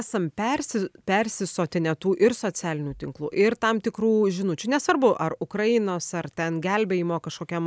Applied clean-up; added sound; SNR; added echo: none; none; none; none.